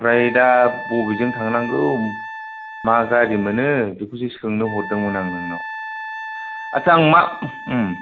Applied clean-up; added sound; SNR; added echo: none; Wind instrument, woodwind instrument; 12 dB; none.